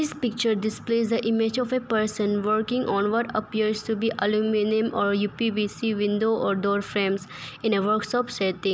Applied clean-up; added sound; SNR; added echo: none; none; none; none.